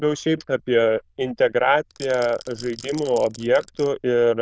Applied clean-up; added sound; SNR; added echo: neural diffusion model UNIVERSE++.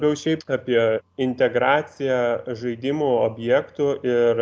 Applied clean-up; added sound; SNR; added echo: none; none; none; none.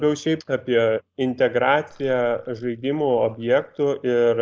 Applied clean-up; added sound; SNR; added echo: neural mask model DeepFilterNet 3.